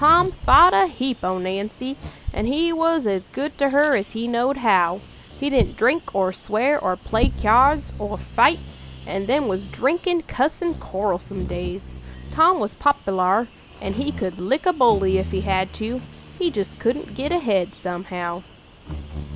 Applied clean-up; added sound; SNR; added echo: none; Bird vocalization, bird call, bird song; 12 dB; none.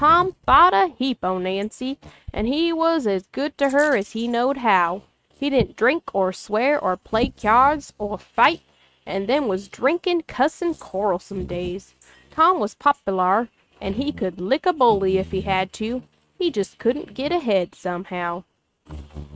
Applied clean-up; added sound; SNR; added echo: neural mask model RNNoise.